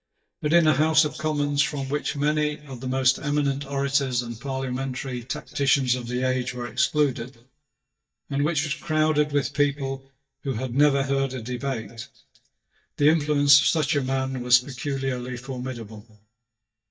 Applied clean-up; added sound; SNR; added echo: neural mask model DeepFilterNet 3.